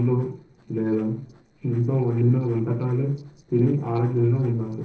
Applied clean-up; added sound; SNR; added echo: neural separator model SepFormer DNS4.